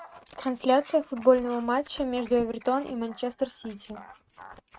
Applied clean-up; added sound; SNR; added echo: neural mask model RNNoise.